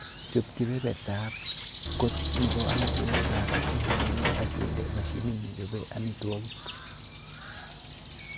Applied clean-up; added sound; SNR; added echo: none; Engine / Mechanisms + Crow; -3 dB; none.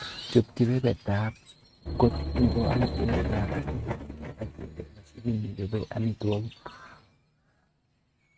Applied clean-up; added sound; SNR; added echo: neural mask model RNNoise.